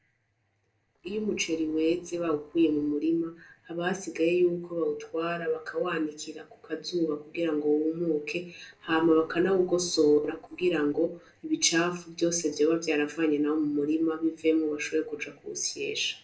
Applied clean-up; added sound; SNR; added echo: neural separator model SepFormer DNS4.